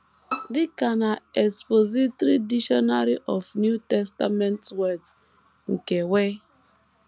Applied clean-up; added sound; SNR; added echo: none; Bowed string instrument; 12 dB; none.